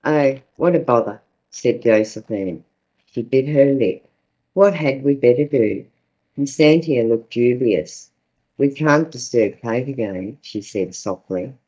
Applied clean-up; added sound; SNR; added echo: neural mask model DeepFilterNet 3.